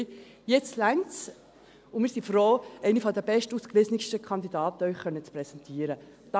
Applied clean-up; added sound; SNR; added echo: none; none; none; none.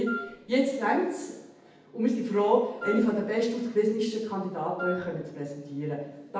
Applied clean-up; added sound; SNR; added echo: none; Wind instrument, woodwind instrument; 11 dB; reverberation time 0.8 s.